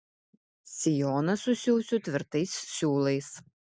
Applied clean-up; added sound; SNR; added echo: none; none; none; none.